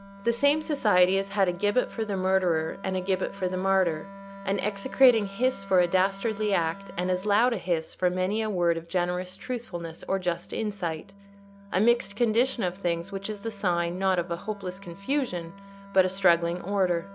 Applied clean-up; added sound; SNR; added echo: none; Wind instrument, woodwind instrument; 18 dB; none.